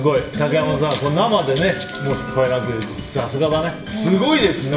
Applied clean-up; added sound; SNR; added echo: none; Wind instrument, woodwind instrument; 16 dB; reverberation time 0.7 s.